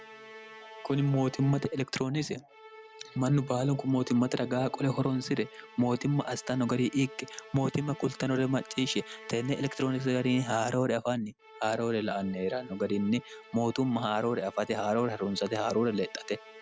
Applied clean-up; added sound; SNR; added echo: none; Musical instrument; 20 dB; none.